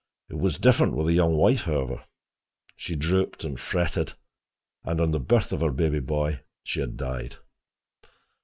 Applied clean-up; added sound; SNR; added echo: none; none; none; none.